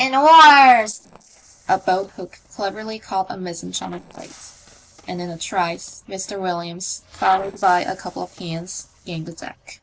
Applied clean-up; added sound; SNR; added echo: neural separator model SepFormer DNS4.